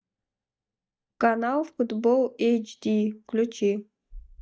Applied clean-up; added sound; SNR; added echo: neural mask model DeepFilterNet 3.